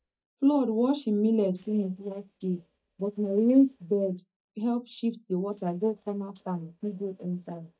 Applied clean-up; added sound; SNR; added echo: neural mask model DeepFilterNet 3.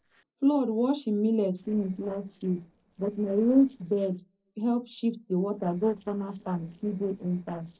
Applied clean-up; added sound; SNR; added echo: neural separator model SepFormer DNS4.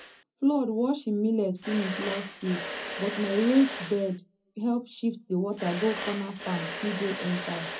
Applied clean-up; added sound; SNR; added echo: none; Mechanisms; 10 dB; reverberation time 0.3 s.